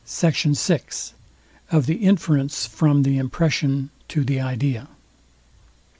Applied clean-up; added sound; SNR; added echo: none; none; none; none.